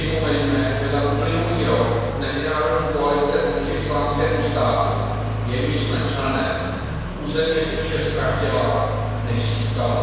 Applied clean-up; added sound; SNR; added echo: none; Accelerating, revving, vroom; 3 dB; reverberation time 1.9 s.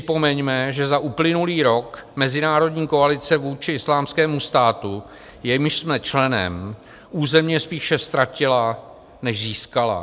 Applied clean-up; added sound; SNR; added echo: none; none; none; none.